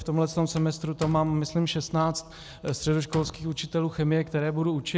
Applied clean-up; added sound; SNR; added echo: none; Slam; 18 dB; none.